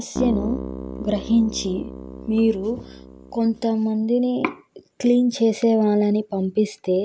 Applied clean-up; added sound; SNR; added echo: none; Keyboard (musical); 11 dB; none.